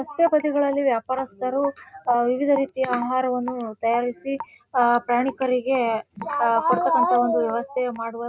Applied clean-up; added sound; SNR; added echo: neural mask model RNNoise.